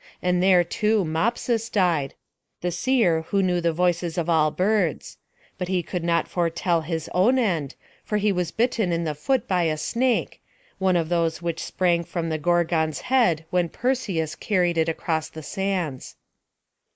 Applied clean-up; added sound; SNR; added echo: neural mask model Resemble Enhance denoiser.